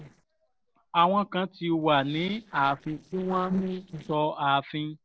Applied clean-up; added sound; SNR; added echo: neural separator model SepFormer DNS4.